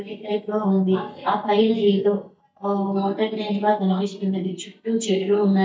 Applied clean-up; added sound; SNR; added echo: neural mask model DeepFilterNet 3.